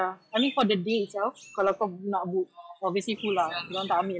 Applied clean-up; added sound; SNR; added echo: classical method log-MMSE.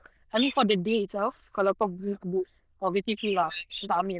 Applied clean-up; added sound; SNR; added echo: neural diffusion model UNIVERSE++.